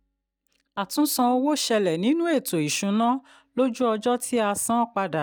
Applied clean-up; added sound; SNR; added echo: neural mask model DeepFilterNet 3.